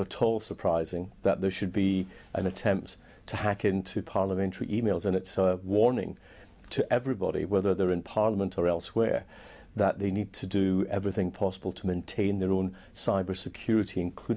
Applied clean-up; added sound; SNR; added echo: none; none; none; none.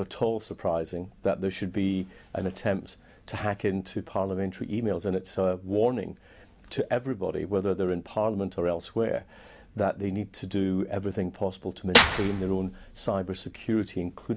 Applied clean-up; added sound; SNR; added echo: none; Clapping / Drum kit; -1 dB; none.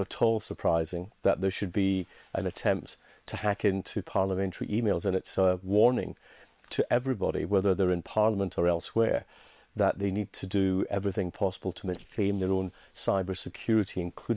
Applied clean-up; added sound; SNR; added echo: neural separator model SepFormer WHAM!.